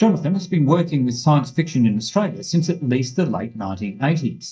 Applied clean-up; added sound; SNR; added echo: neural mask model DeepFilterNet 3.